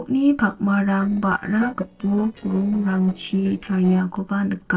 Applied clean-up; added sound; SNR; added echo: neural separator model SepFormer DNS4.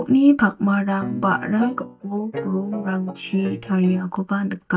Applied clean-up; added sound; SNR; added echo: neural mask model DeepFilterNet 3.